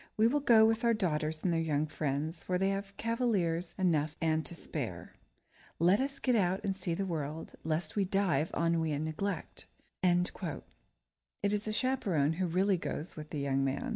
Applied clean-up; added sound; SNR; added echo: none; none; none; none.